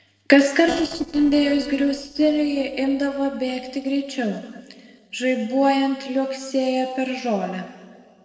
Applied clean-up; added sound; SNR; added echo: neural separator model SepFormer DNS4.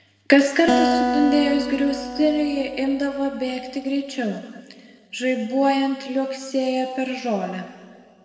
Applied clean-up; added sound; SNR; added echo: none; Acoustic guitar; 4 dB; reverberation time 1.8 s.